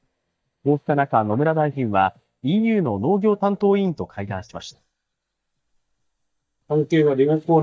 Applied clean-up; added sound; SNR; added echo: neural mask model DeepFilterNet 3.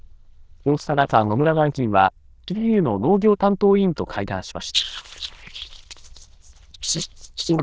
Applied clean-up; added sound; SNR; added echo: neural diffusion model UNIVERSE++.